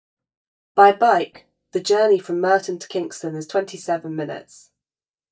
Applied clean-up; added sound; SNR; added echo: neural mask model DeepFilterNet 3.